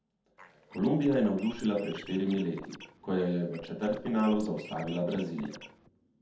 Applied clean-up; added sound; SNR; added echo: none; Scratching (performance technique); 18 dB; reverberation time 0.6 s.